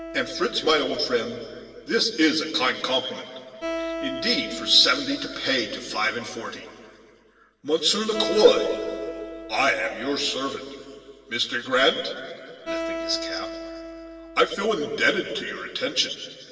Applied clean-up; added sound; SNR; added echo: none; Acoustic guitar; 11 dB; reverberation time 2.3 s.